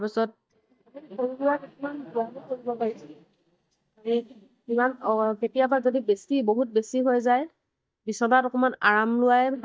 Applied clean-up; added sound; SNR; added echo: neural mask model DeepFilterNet 3.